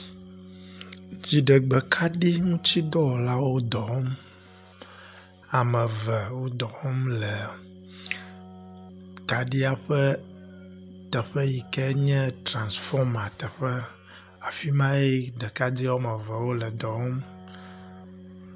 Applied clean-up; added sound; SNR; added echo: none; Keyboard (musical); 20 dB; none.